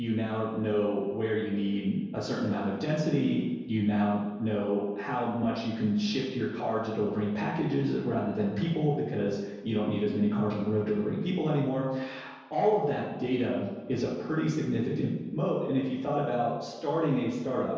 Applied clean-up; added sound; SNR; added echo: none; none; none; reverberation time 1.2 s.